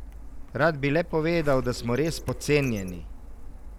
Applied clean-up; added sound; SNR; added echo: none; Printer; 10 dB; none.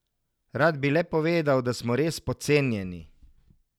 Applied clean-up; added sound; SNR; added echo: none; none; none; none.